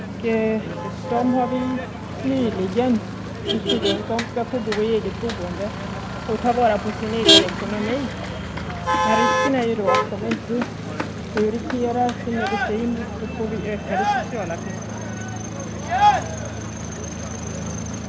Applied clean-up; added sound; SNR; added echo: none; Motor vehicle (road); -1 dB; none.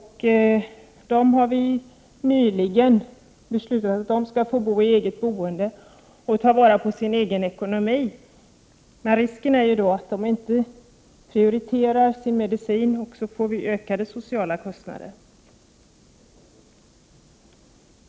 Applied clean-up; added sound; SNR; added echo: none; none; none; none.